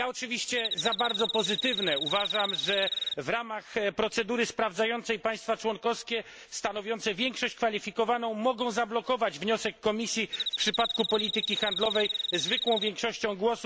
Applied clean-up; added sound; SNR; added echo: none; Cricket; 2 dB; none.